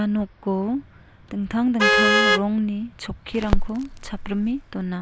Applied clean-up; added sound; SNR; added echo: none; Vehicle horn, car horn, honking + Crackle; -1 dB; none.